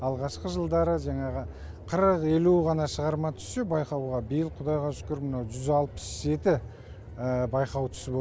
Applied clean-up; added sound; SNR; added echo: none; none; none; none.